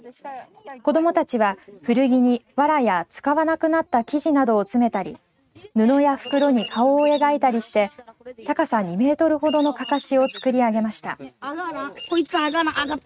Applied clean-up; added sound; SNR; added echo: neural mask model RNNoise.